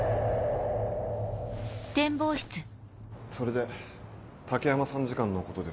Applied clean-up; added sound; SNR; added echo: none; none; none; none.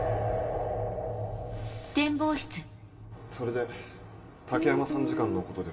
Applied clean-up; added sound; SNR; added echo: none; Guitar; 0 dB; reverberation time 1.4 s.